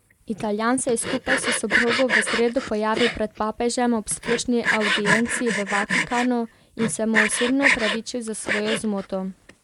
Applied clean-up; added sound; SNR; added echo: neural mask model Resemble Enhance denoiser.